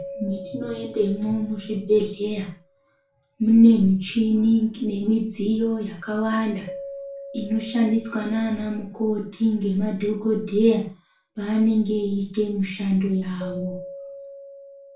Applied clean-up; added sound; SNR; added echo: none; Keyboard (musical); 19 dB; reverberation time 0.3 s.